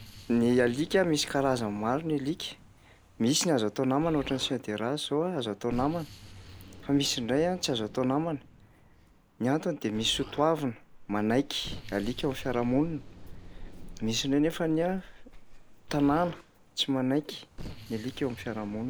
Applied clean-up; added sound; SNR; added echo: none; Explosion + Rain; 16 dB; none.